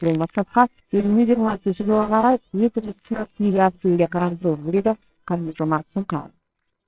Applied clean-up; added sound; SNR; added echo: neural separator model SepFormer WHAMR!.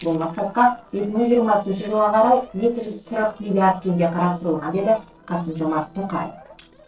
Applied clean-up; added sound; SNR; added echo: neural separator model SepFormer DNS4.